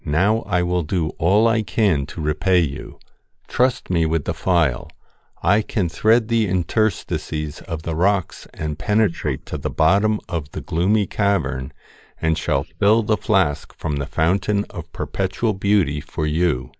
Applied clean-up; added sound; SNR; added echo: neural mask model Resemble Enhance denoiser.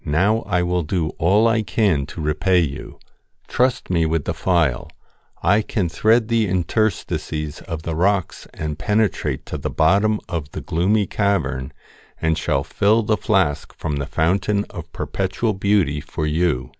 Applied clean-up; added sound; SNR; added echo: none; none; none; none.